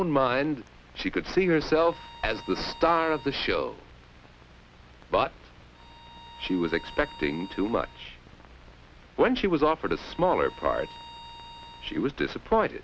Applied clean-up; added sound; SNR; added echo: none; Bowed string instrument; 20 dB; none.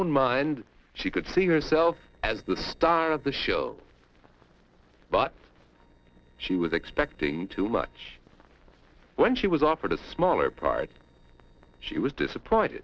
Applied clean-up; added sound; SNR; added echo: neural separator model SepFormer DNS4.